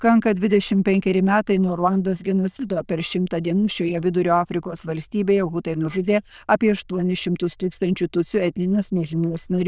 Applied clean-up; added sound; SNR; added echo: neural diffusion model UNIVERSE++.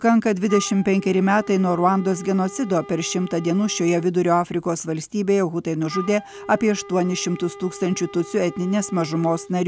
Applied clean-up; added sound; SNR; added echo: none; Wind instrument, woodwind instrument; 18 dB; none.